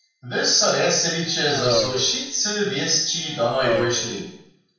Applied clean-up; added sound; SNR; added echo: none; Race car, auto racing; 7 dB; reverberation time 0.7 s.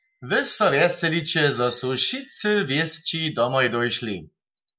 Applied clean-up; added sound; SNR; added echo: none; none; none; none.